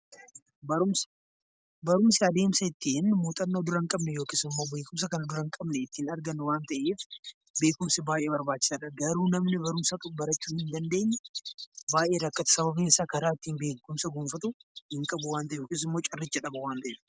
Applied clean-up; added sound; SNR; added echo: none; none; none; none.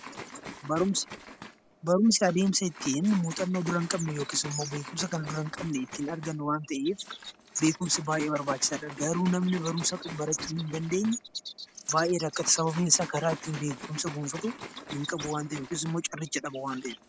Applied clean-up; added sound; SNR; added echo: none; Liquid; 14 dB; none.